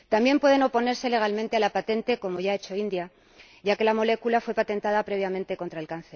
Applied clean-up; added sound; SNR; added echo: none; none; none; none.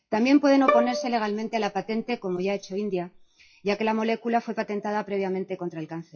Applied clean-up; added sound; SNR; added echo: classical method WPE with log-MMSE.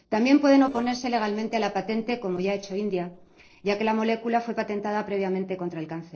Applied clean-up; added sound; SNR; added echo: neural separator model SepFormer DNS4.